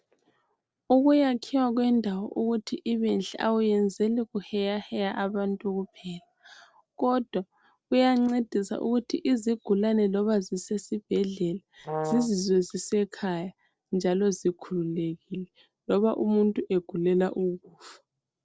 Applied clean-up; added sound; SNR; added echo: neural separator model SepFormer DNS4.